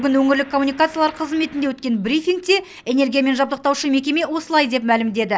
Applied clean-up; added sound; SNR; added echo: none; none; none; none.